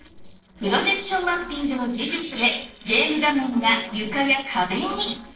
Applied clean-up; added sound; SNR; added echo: neural separator model SepFormer DNS4.